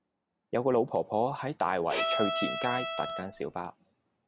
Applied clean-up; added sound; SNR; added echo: none; Bowed string instrument; 1 dB; none.